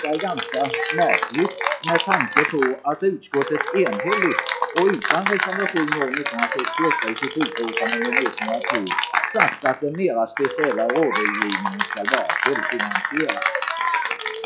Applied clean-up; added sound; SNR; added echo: classical method log-MMSE.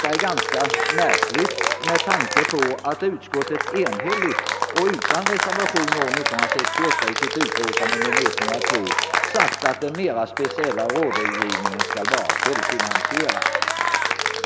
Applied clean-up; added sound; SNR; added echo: none; Applause / Cheering; -3 dB; none.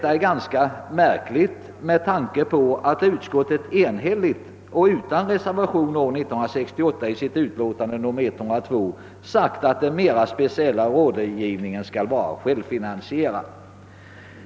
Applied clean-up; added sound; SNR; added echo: none; none; none; none.